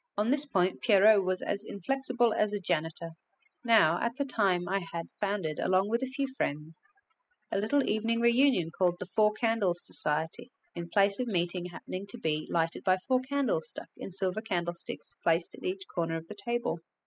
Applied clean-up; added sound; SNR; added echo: classical method spectral subtraction.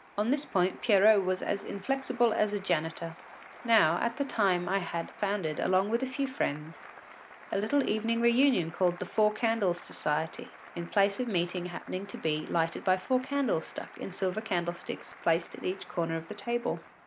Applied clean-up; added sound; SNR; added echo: none; Applause; 19 dB; none.